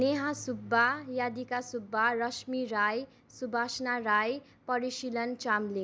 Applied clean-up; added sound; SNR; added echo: none; none; none; none.